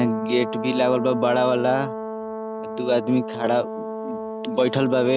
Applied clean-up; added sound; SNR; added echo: none; Brass instrument; 8 dB; none.